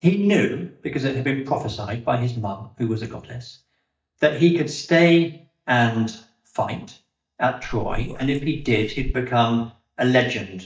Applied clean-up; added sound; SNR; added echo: neural mask model DeepFilterNet 3.